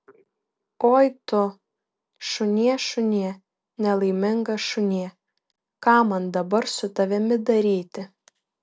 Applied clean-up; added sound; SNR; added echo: none; none; none; none.